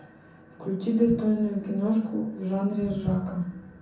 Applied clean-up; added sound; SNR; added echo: none; none; none; reverberation time 0.5 s.